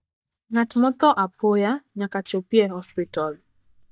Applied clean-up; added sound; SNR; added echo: neural mask model DeepFilterNet 3.